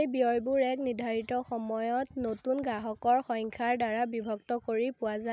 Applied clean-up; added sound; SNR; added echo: none; none; none; none.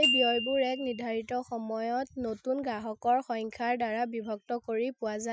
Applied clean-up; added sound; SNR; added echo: classical method Wiener filter.